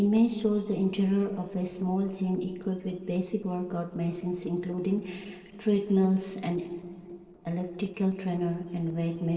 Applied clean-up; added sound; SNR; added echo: neural separator model SepFormer DNS4.